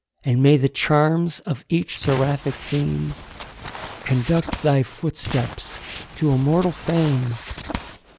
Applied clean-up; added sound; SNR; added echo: none; Crumpling, crinkling; 12 dB; none.